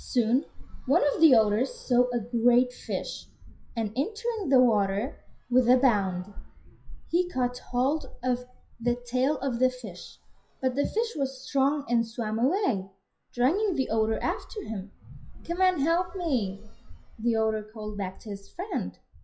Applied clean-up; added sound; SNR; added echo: classical method WPE with log-MMSE.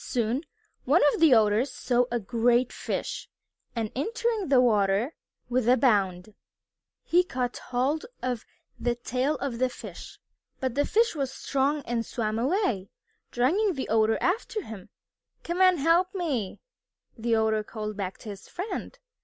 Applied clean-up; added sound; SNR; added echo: none; none; none; none.